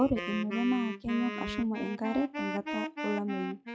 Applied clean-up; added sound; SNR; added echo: classical method log-MMSE.